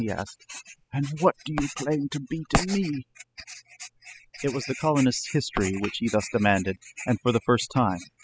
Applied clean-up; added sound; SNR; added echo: classical method spectral subtraction.